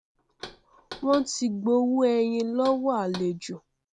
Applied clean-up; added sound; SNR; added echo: none; Knock; 20 dB; none.